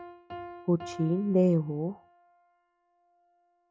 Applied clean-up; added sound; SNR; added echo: none; Piano; 17 dB; none.